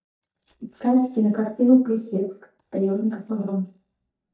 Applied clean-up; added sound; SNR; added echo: neural mask model DeepFilterNet 3.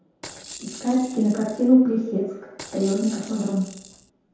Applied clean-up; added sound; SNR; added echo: none; Rattle / Rattle (instrument); 17 dB; reverberation time 0.8 s.